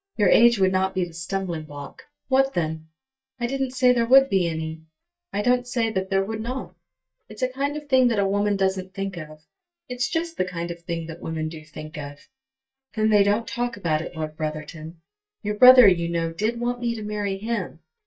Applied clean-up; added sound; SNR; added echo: neural mask model DeepFilterNet 3.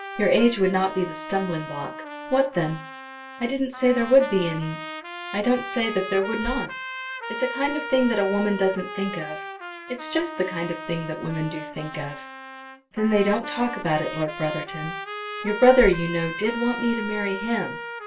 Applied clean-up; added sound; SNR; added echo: none; Trumpet; 10 dB; reverberation time 0.2 s.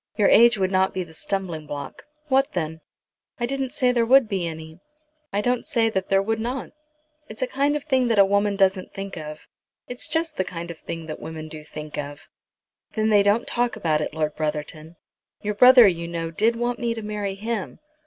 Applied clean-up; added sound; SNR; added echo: none; none; none; none.